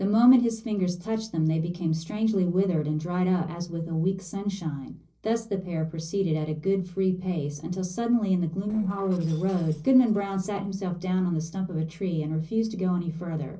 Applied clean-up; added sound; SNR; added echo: neural separator model SepFormer DNS4.